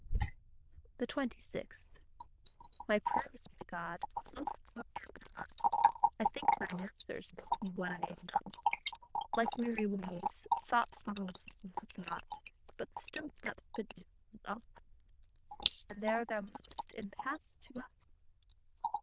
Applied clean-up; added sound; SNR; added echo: neural diffusion model UNIVERSE++.